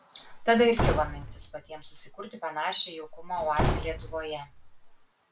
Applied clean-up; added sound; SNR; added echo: none; Slam / Wood; 3 dB; none.